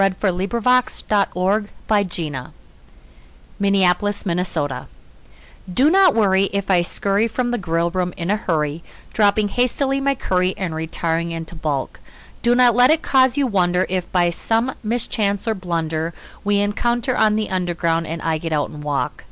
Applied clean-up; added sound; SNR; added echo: none; none; none; none.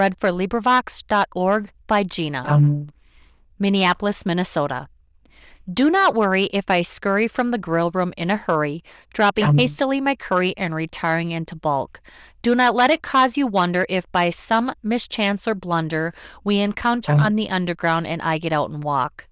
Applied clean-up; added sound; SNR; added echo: neural diffusion model UNIVERSE++.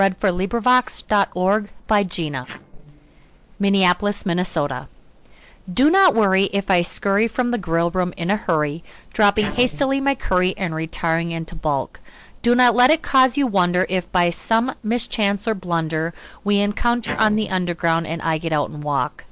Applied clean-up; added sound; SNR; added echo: neural separator model SepFormer DNS4.